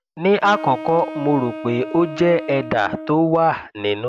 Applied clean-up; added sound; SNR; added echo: none; Wind instrument, woodwind instrument; 13 dB; none.